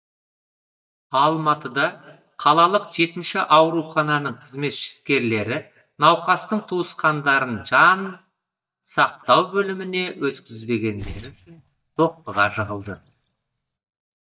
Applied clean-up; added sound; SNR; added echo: neural mask model DeepFilterNet 3.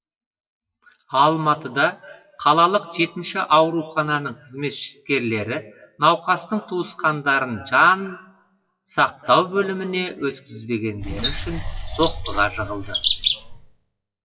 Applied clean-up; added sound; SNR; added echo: classical method WPE with log-MMSE.